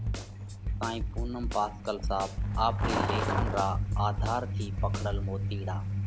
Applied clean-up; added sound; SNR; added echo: none; Truck + Snare drum; -3 dB; none.